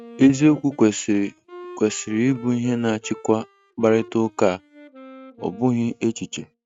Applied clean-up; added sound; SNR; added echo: neural mask model RNNoise.